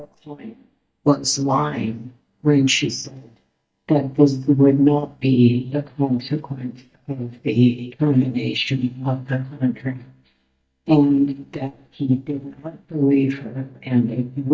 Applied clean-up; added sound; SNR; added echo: neural mask model DeepFilterNet 3.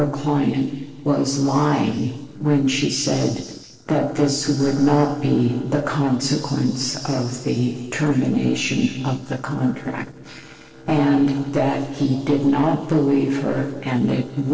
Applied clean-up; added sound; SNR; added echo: neural separator model SepFormer DNS4.